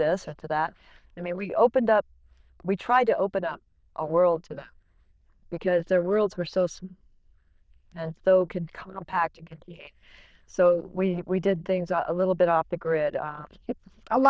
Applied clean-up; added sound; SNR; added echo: neural diffusion model UNIVERSE++.